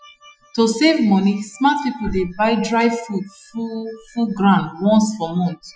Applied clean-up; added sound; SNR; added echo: classical method Wiener filter.